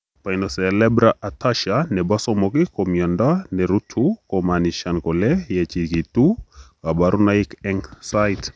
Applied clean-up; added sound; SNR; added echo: none; none; none; none.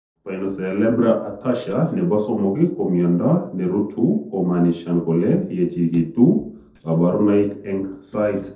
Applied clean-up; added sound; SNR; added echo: neural separator model SepFormer DNS4.